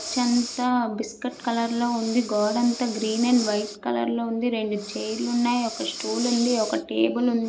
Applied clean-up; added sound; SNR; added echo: none; Breathing; 13 dB; none.